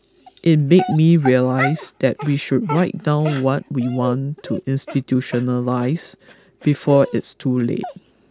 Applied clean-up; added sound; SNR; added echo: none; Dog; 14 dB; none.